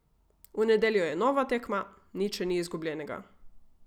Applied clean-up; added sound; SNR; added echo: none; none; none; none.